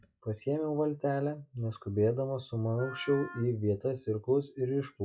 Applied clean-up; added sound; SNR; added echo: classical method log-MMSE.